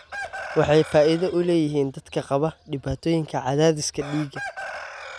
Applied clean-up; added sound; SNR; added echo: none; Chicken, rooster; 15 dB; none.